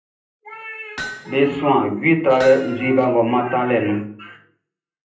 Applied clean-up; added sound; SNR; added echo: none; Hammer; 16 dB; reverberation time 0.6 s.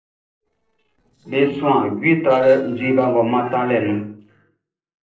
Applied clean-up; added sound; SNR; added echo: neural separator model SepFormer DNS4.